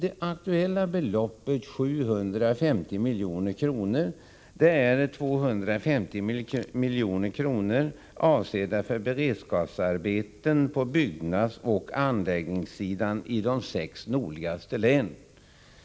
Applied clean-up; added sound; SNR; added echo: none; none; none; none.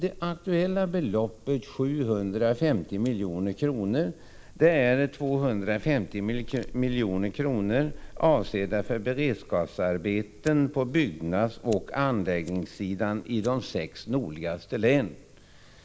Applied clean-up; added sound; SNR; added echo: none; Fire; 17 dB; none.